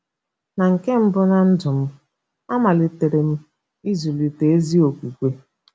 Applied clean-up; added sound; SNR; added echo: none; none; none; none.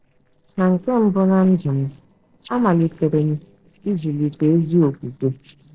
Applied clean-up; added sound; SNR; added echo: neural separator model SepFormer DNS4.